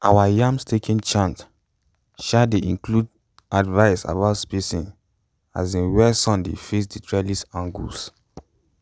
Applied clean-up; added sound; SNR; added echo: none; none; none; none.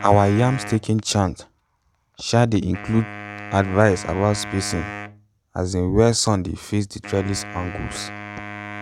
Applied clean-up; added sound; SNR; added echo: none; Wind instrument, woodwind instrument; 14 dB; none.